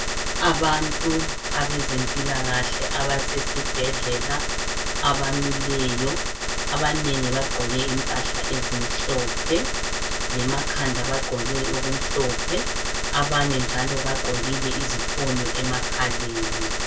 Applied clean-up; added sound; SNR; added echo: none; Gunshot, gunfire; -3 dB; reverberation time 0.2 s.